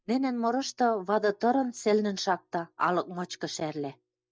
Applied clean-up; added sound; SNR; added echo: neural mask model DeepFilterNet 3.